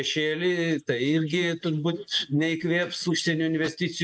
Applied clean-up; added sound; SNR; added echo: neural mask model Resemble Enhance denoiser.